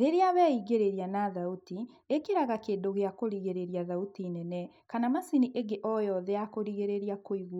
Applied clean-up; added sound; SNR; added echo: none; none; none; none.